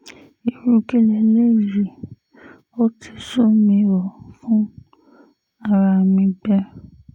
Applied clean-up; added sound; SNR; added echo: none; none; none; none.